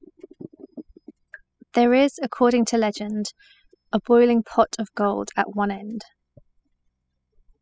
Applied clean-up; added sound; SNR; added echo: classical method spectral subtraction.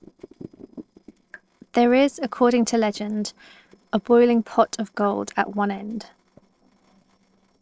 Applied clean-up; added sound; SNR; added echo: neural separator model SepFormer DNS4.